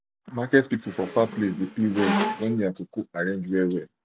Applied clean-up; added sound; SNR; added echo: none; Squeak; 4 dB; none.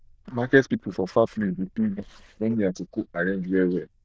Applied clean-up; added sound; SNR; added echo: neural diffusion model UNIVERSE++.